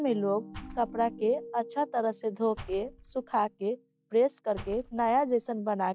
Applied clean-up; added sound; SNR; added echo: classical method log-MMSE.